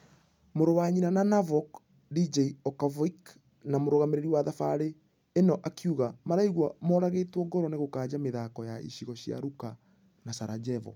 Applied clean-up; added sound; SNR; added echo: none; none; none; none.